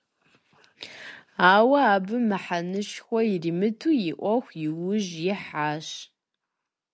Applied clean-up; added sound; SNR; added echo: none; none; none; none.